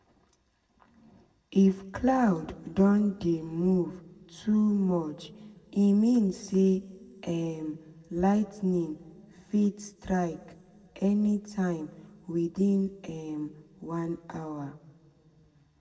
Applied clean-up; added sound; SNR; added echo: none; none; none; reverberation time 1.1 s.